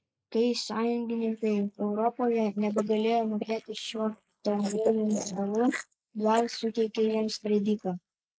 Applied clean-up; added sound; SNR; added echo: neural mask model Resemble Enhance denoiser.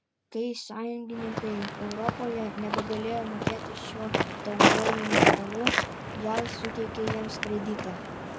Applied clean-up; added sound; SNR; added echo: none; Walk, footsteps; -4 dB; none.